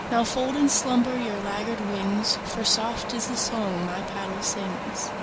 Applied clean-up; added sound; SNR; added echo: none; Wind; 5 dB; none.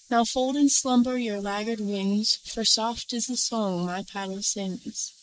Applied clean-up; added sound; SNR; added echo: neural mask model Resemble Enhance denoiser.